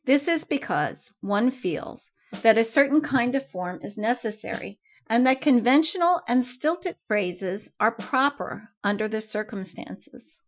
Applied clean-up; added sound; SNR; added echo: classical method Wiener filter.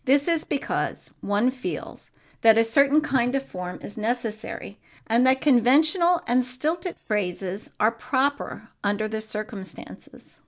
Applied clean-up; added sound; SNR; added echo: none; none; none; none.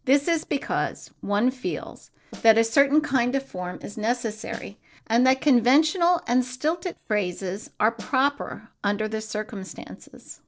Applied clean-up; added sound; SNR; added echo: neural separator model SepFormer DNS4.